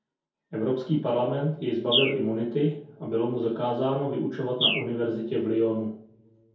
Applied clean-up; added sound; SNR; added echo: none; Bird; 5 dB; reverberation time 0.6 s.